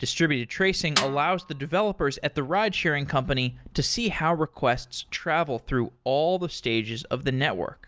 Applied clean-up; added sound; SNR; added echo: none; Snare drum; 8 dB; none.